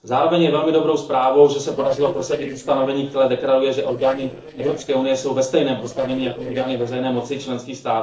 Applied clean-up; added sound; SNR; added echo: neural separator model SepFormer DNS4.